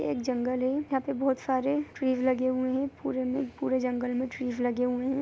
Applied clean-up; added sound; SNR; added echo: none; none; none; none.